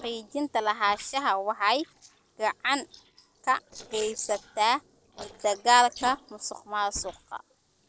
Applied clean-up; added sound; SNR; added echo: neural separator model SepFormer DNS4.